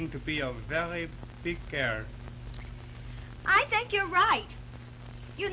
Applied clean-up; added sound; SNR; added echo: none; none; none; none.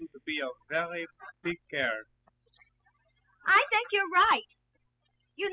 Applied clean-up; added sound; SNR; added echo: classical method spectral subtraction.